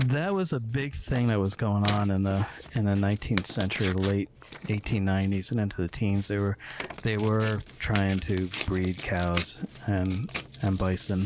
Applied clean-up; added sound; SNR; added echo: none; Tearing; 12 dB; none.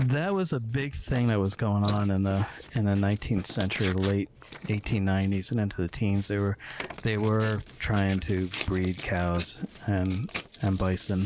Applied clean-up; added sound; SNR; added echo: neural mask model Resemble Enhance denoiser.